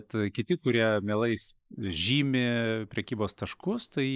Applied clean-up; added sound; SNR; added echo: neural mask model Resemble Enhance denoiser.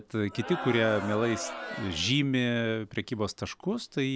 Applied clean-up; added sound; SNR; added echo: none; Crowd; 9 dB; none.